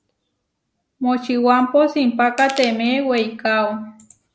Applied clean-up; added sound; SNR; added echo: none; Crushing; 17 dB; none.